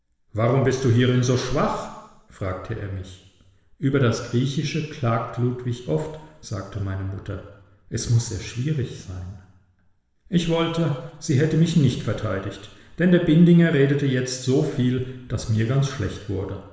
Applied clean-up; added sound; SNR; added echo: none; none; none; reverberation time 1.1 s.